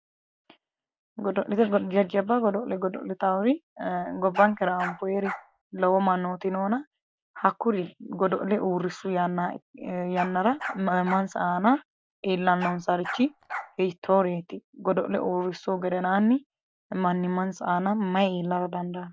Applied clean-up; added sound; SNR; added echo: none; Bark; 11 dB; none.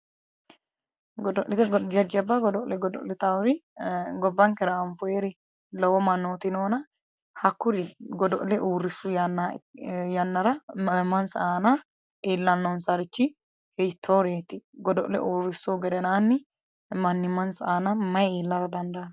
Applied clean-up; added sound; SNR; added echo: none; none; none; none.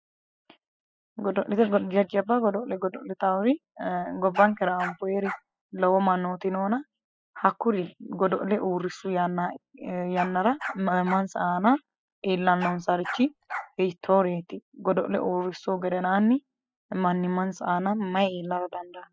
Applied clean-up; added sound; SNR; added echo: classical method spectral subtraction.